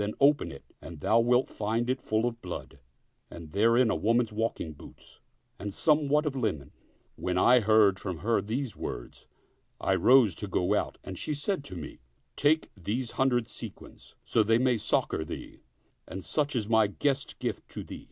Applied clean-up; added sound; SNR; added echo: none; none; none; none.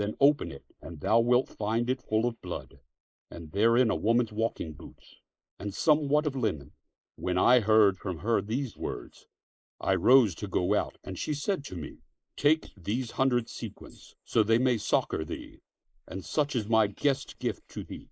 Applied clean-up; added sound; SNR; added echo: neural mask model Resemble Enhance denoiser.